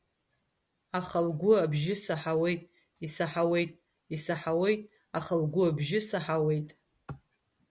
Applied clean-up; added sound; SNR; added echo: none; none; none; none.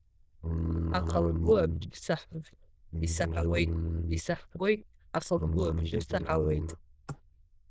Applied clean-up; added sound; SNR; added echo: neural diffusion model UNIVERSE++.